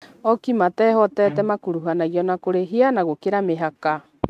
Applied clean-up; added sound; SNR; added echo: neural mask model RNNoise.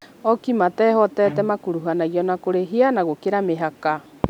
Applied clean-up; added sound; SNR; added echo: none; Bowed string instrument; 18 dB; none.